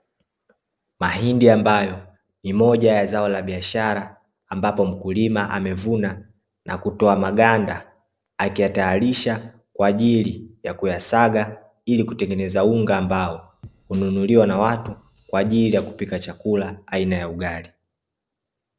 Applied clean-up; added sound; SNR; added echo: neural separator model SepFormer DNS4.